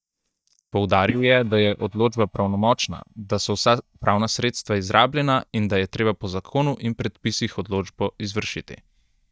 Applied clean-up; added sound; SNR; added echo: neural mask model DeepFilterNet 3.